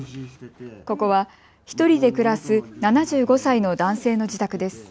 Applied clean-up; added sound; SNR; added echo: none; none; none; none.